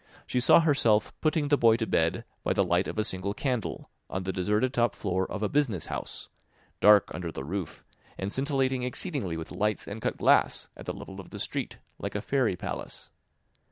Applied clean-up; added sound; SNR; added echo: none; none; none; none.